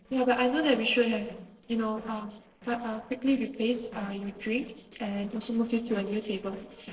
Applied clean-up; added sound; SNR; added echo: neural separator model SepFormer DNS4.